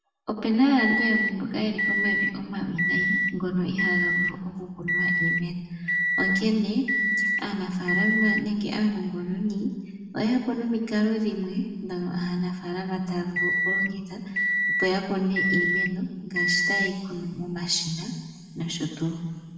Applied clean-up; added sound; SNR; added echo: none; Microwave oven; -1 dB; reverberation time 1.7 s.